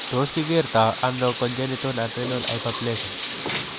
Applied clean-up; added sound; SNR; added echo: none; Bathtub (filling or washing); 7 dB; none.